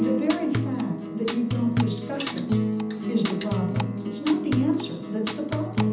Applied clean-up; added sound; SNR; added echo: none; Acoustic guitar; 0 dB; reverberation time 0.8 s.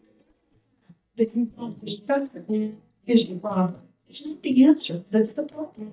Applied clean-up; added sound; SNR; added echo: neural mask model DeepFilterNet 3.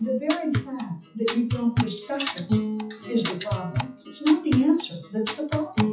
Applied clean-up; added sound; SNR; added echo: classical method WPE with log-MMSE.